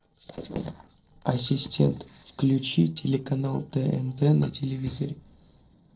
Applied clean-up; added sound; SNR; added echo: neural separator model SepFormer DNS4.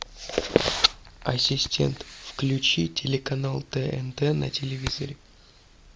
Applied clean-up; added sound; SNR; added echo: none; none; none; none.